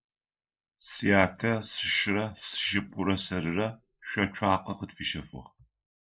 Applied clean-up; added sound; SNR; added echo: neural mask model Resemble Enhance denoiser.